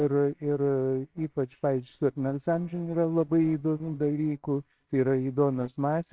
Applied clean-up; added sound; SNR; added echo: neural separator model SepFormer WHAMR!.